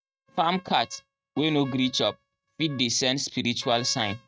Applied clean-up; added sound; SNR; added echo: neural mask model RNNoise.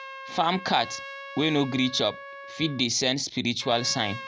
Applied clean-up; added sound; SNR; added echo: none; Trumpet; 14 dB; none.